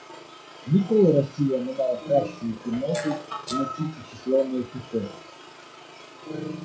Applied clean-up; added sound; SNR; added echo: classical method WPE with log-MMSE.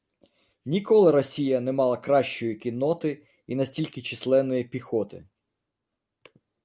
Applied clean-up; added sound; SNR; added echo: none; none; none; none.